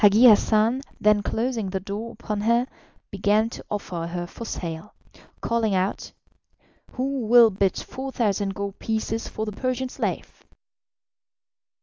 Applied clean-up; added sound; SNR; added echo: none; none; none; none.